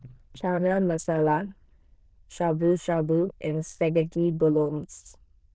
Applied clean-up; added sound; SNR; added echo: neural diffusion model UNIVERSE++.